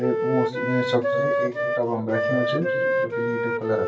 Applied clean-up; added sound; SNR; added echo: none; Wind instrument, woodwind instrument; -3 dB; reverberation time 2.4 s.